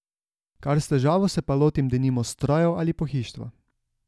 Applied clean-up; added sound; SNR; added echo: none; none; none; none.